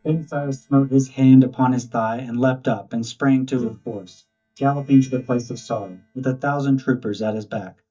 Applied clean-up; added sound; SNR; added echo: neural mask model DeepFilterNet 3.